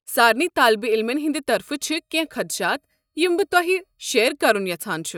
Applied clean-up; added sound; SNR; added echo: neural mask model DeepFilterNet 3.